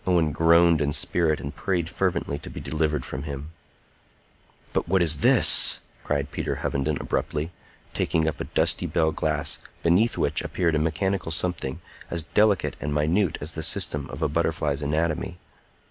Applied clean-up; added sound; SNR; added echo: none; none; none; none.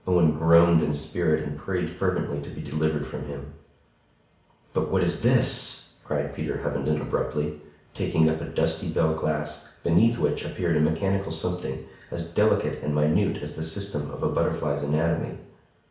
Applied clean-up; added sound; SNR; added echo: none; none; none; reverberation time 0.6 s.